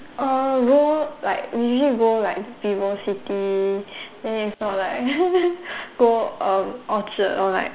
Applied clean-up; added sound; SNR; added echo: none; none; none; none.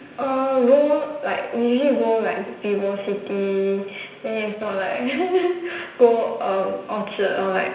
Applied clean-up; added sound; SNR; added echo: none; none; none; reverberation time 0.9 s.